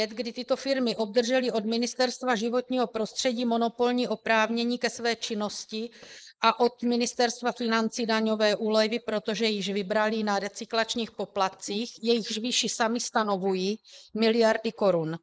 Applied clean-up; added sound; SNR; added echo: neural mask model Resemble Enhance denoiser.